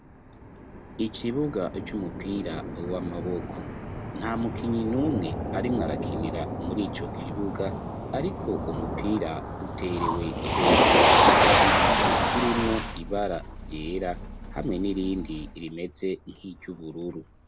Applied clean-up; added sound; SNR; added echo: none; Motor vehicle (road); -4 dB; none.